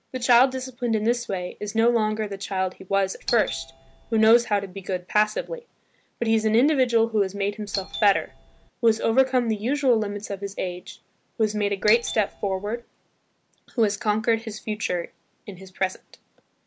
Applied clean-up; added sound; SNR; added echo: none; Doorbell; 12 dB; none.